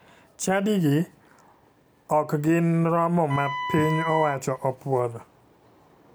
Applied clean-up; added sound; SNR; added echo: none; Wind instrument, woodwind instrument; 7 dB; none.